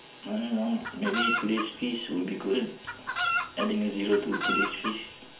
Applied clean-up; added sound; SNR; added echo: none; Chicken, rooster; 1 dB; reverberation time 0.4 s.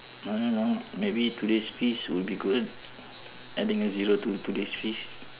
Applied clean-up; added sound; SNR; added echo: none; none; none; none.